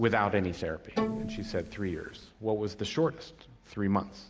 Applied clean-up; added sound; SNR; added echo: none; Bowed string instrument; 4 dB; none.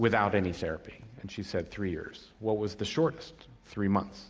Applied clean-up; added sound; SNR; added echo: none; none; none; none.